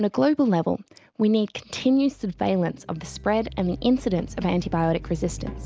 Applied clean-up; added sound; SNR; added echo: none; none; none; none.